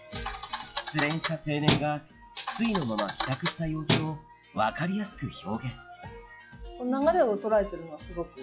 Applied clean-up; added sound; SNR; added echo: classical method log-MMSE.